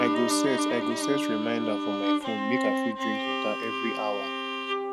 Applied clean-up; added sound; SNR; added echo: none; Bowed string instrument; -3 dB; none.